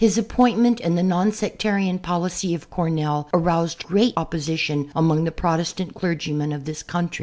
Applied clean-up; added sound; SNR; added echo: none; none; none; none.